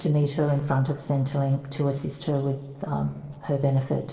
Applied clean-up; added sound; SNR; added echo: neural separator model SepFormer DNS4.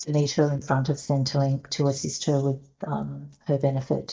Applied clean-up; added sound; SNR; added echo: neural mask model DeepFilterNet 3.